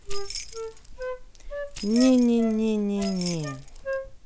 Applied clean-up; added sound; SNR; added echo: none; Keys jangling + Wind instrument, woodwind instrument; 11 dB; none.